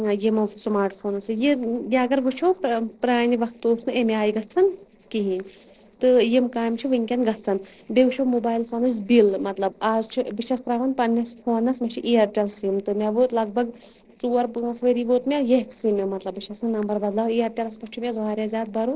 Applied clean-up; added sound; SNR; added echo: neural separator model SepFormer DNS4.